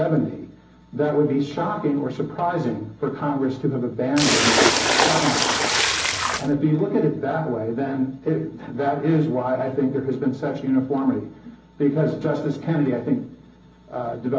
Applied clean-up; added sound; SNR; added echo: none; Splash, splatter; -3 dB; reverberation time 0.4 s.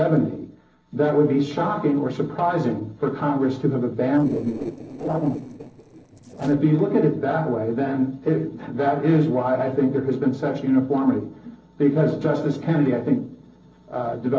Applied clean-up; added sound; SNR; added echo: neural separator model SepFormer DNS4.